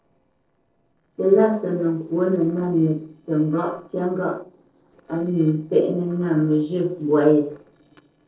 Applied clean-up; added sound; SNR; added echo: neural separator model SepFormer DNS4.